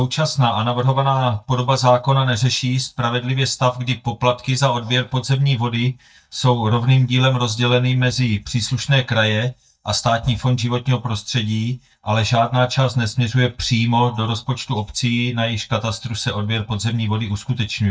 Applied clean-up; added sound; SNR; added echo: neural mask model DeepFilterNet 3.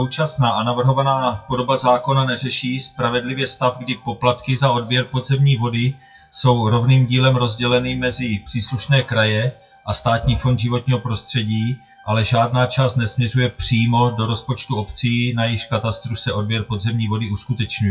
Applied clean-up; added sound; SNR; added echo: classical method WPE with log-MMSE.